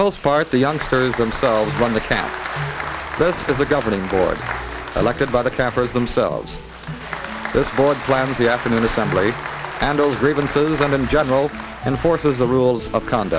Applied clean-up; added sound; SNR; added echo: none; Applause; 10 dB; none.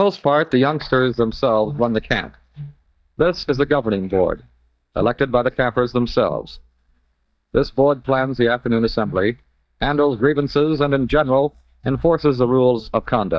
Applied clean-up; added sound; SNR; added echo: neural mask model DeepFilterNet 3.